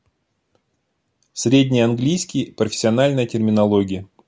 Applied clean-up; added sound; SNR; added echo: none; none; none; none.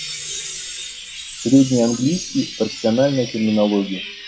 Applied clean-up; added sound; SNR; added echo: classical method WPE with log-MMSE.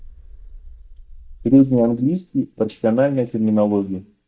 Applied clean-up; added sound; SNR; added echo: neural mask model DeepFilterNet 3.